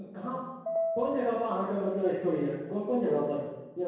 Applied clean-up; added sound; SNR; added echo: none; Piano; 6 dB; reverberation time 1.0 s.